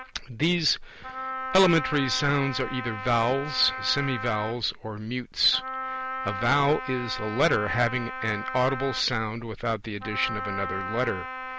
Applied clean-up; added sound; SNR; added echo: none; Wind instrument, woodwind instrument; 8 dB; none.